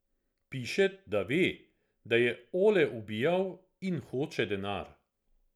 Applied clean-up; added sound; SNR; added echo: none; none; none; none.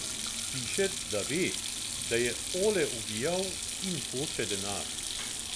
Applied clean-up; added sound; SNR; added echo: none; Sink (filling or washing); -1 dB; none.